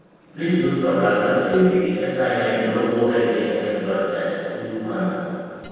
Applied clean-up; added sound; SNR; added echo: neural separator model SepFormer DNS4.